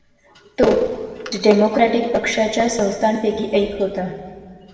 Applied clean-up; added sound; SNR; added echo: none; none; none; reverberation time 1.9 s.